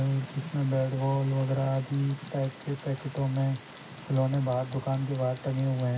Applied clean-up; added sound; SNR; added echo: none; Tick; 16 dB; reverberation time 0.4 s.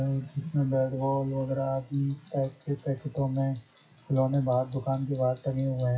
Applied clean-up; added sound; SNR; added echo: classical method WPE with log-MMSE.